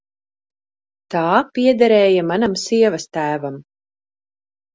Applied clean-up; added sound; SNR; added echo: none; none; none; none.